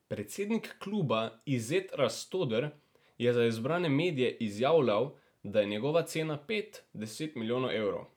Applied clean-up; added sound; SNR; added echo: none; none; none; none.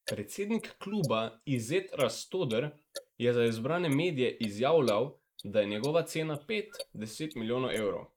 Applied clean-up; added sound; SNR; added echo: neural mask model Resemble Enhance denoiser.